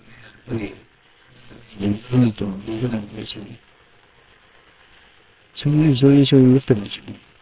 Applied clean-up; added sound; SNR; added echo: neural separator model SepFormer WHAMR!.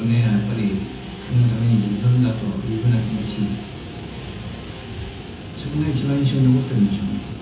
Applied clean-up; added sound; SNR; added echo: none; Guitar; 11 dB; reverberation time 0.6 s.